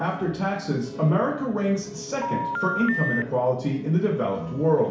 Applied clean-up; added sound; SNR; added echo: none; Telephone; 5 dB; reverberation time 0.6 s.